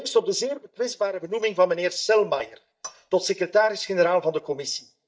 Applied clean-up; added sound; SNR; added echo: neural mask model DeepFilterNet 3.